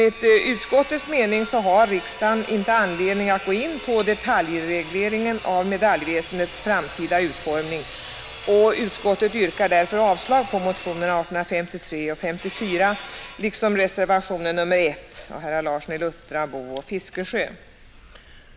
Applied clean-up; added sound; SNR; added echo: none; Sawing; 13 dB; none.